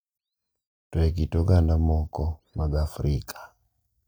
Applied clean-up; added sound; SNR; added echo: neural mask model DeepFilterNet 3.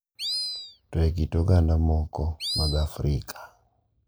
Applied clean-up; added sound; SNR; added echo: neural mask model Resemble Enhance denoiser.